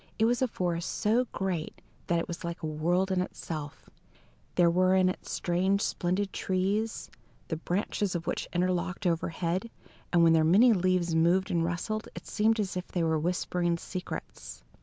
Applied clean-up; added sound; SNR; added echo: none; none; none; none.